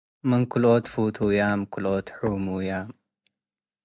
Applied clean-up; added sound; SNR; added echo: neural mask model DeepFilterNet 3.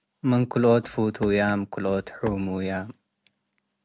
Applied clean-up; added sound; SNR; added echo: none; Walk, footsteps; 17 dB; none.